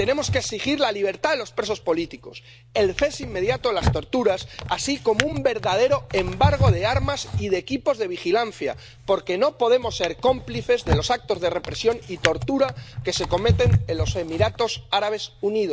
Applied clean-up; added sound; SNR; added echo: none; Drawer open or close; 5 dB; none.